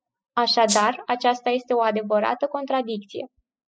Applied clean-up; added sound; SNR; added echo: classical method spectral subtraction.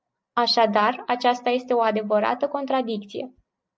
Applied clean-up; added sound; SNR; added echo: none; none; none; none.